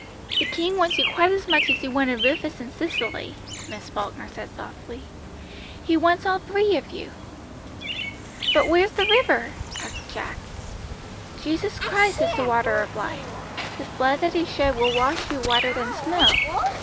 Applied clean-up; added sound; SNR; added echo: none; Bird vocalization, bird call, bird song; 4 dB; none.